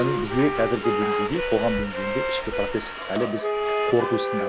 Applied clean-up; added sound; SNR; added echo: none; Subway, metro, underground + Wind instrument, woodwind instrument; 0 dB; none.